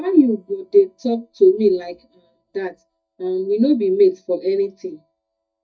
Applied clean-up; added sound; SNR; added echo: neural mask model DeepFilterNet 3.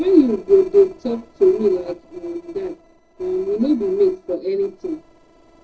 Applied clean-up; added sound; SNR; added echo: neural separator model SepFormer DNS4.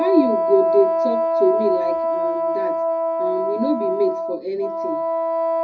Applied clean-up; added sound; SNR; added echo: none; Wind instrument, woodwind instrument; -2 dB; reverberation time 0.4 s.